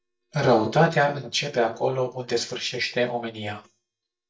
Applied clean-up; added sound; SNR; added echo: neural mask model DeepFilterNet 3.